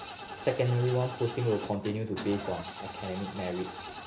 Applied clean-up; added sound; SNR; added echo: none; Engine starting / Car; 11 dB; none.